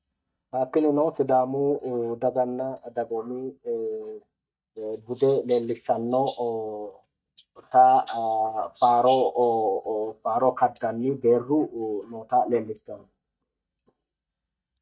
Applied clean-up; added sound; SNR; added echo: neural mask model DeepFilterNet 3.